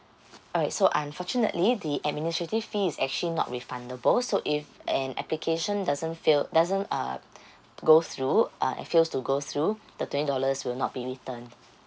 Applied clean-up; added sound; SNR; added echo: none; none; none; none.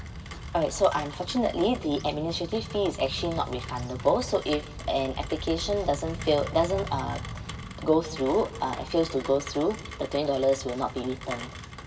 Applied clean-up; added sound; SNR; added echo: none; Rain; 10 dB; reverberation time 2.0 s.